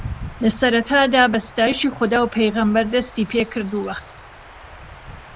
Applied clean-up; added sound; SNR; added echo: none; Stream / Chirp, tweet / Wind; 16 dB; none.